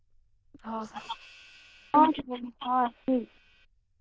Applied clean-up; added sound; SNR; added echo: neural diffusion model UNIVERSE++.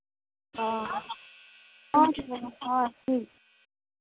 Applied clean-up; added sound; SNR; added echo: none; Hi-hat; 20 dB; none.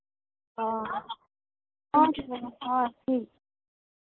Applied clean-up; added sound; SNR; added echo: neural mask model Resemble Enhance denoiser.